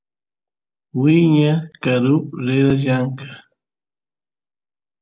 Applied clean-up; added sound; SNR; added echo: none; none; none; none.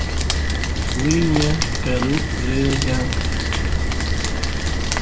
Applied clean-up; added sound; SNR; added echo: none; Rain; -4 dB; none.